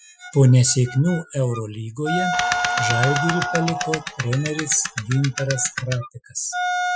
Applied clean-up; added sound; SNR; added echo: classical method Wiener filter.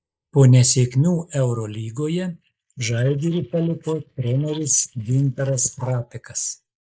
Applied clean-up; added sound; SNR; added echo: neural mask model Resemble Enhance denoiser.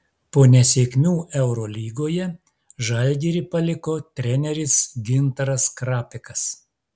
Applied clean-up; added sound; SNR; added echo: none; none; none; none.